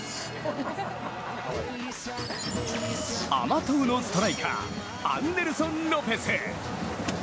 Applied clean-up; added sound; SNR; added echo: none; none; none; none.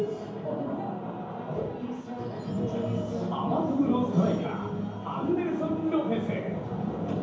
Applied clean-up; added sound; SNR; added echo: none; none; none; reverberation time 0.9 s.